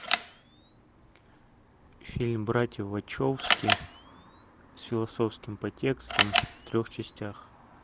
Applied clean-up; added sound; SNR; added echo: none; Camera; -1 dB; none.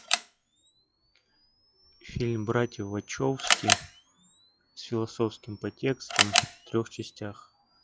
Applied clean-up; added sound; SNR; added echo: classical method log-MMSE.